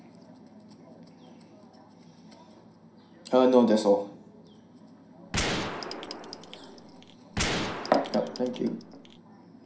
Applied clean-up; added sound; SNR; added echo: none; Gunshot, gunfire; 4 dB; reverberation time 0.5 s.